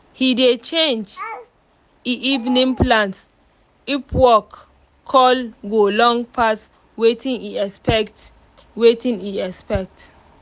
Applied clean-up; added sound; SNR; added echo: none; none; none; none.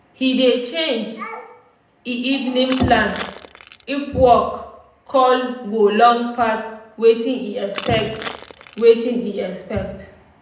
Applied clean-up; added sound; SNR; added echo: none; Crushing; 16 dB; reverberation time 0.7 s.